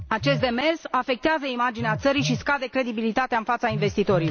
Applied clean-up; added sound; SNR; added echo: none; Telephone; 10 dB; none.